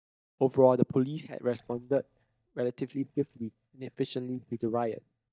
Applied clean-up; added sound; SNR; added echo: neural mask model DeepFilterNet 3.